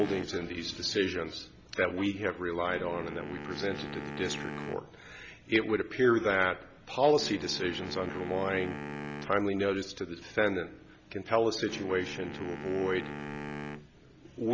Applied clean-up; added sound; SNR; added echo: none; Wind instrument, woodwind instrument; 12 dB; none.